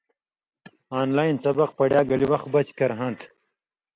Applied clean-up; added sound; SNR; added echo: none; none; none; none.